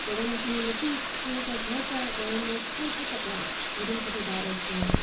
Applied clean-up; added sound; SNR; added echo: none; Bathtub (filling or washing); -4 dB; reverberation time 0.5 s.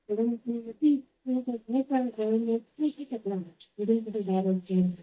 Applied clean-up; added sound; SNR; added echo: neural mask model DeepFilterNet 3.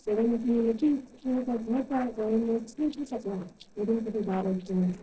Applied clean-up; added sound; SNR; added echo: neural separator model SepFormer DNS4.